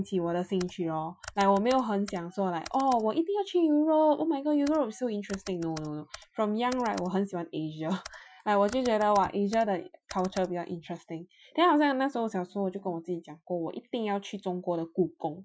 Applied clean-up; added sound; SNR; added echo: classical method Wiener filter.